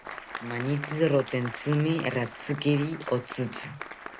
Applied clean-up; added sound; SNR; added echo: none; Applause; 12 dB; none.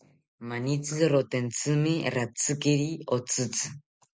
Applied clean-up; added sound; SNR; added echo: none; none; none; none.